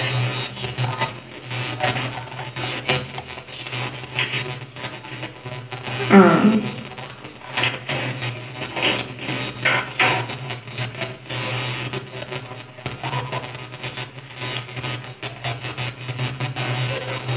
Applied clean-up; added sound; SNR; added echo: none; Tap / Percussion; 18 dB; reverberation time 0.5 s.